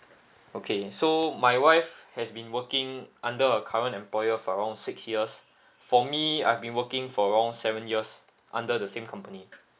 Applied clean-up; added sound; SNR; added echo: none; none; none; none.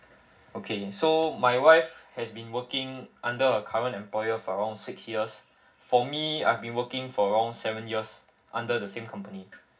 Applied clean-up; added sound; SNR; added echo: none; none; none; reverberation time 0.4 s.